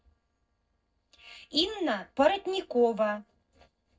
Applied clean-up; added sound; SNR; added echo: neural separator model SepFormer DNS4.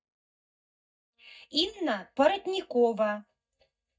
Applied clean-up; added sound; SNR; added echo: neural mask model DeepFilterNet 3.